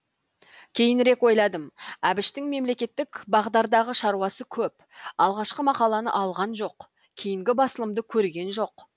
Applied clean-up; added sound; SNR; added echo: none; none; none; none.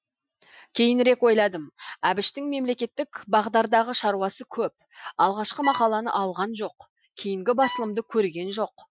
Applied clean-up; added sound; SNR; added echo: classical method Wiener filter.